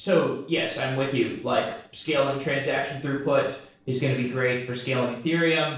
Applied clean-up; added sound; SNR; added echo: neural separator model SepFormer DNS4.